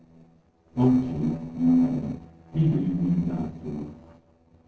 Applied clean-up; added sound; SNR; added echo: neural separator model SepFormer DNS4.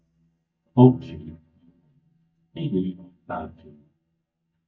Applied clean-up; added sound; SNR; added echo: neural mask model DeepFilterNet 3.